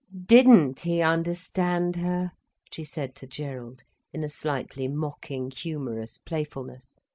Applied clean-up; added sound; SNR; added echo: none; none; none; none.